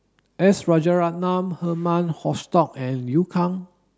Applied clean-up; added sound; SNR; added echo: none; none; none; none.